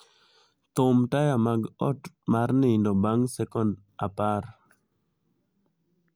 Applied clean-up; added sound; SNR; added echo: none; none; none; none.